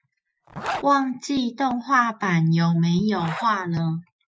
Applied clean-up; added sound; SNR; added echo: classical method Wiener filter.